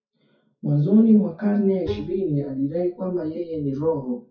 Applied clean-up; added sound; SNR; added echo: classical method WPE with log-MMSE.